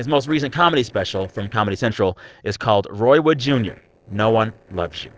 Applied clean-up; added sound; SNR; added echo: neural separator model SepFormer DNS4.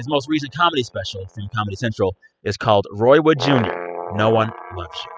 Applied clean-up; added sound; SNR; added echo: classical method spectral subtraction.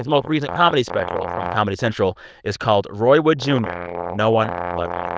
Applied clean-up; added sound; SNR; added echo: neural diffusion model UNIVERSE++.